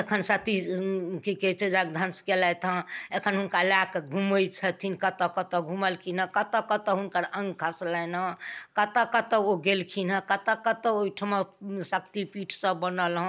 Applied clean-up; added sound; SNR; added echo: none; none; none; none.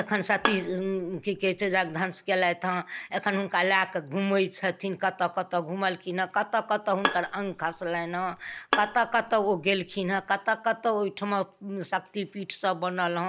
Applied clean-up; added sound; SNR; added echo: none; Bowed string instrument; 7 dB; none.